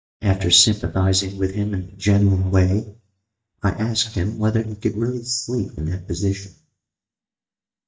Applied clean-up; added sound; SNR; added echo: neural mask model DeepFilterNet 3.